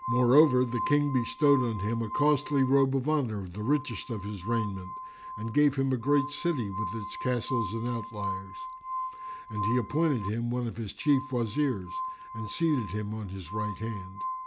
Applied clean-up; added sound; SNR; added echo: none; Glass; 9 dB; none.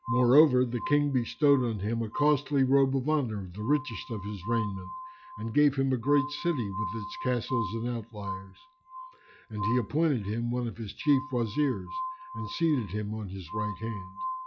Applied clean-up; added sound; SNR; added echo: classical method log-MMSE.